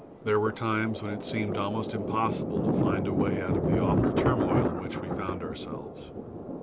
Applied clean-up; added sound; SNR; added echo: none; Thunder; -3 dB; none.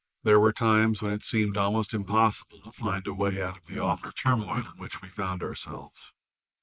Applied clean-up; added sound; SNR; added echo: neural mask model Resemble Enhance denoiser.